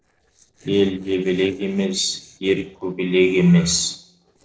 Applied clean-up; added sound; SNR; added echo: neural separator model SepFormer DNS4.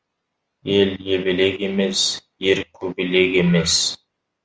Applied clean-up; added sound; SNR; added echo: none; none; none; none.